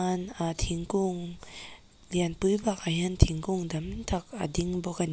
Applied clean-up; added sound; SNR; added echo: none; none; none; none.